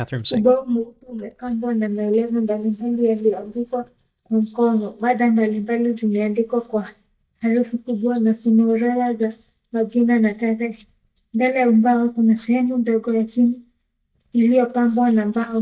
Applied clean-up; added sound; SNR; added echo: neural mask model DeepFilterNet 3.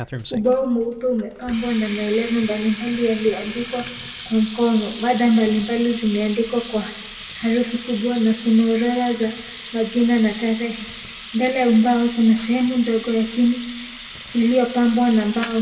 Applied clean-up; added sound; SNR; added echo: none; Water tap, faucet; 11 dB; reverberation time 0.9 s.